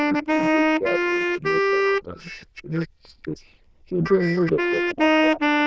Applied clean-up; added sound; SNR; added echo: neural diffusion model UNIVERSE++.